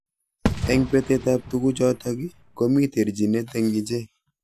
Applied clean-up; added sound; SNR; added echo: none; Fireworks; 8 dB; none.